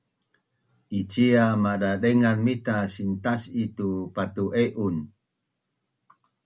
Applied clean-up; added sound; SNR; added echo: none; none; none; none.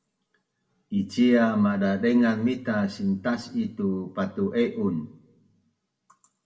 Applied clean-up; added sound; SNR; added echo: none; none; none; reverberation time 0.6 s.